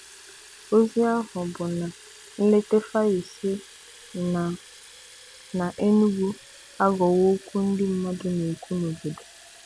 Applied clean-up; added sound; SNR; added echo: none; Fill (with liquid) / Water tap, faucet; 19 dB; none.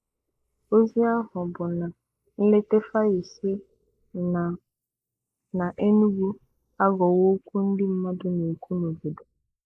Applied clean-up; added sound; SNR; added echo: neural mask model Resemble Enhance denoiser.